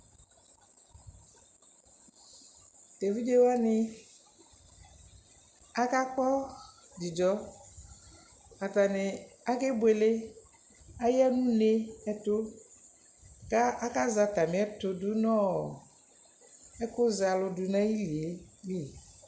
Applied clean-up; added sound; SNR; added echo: none; none; none; none.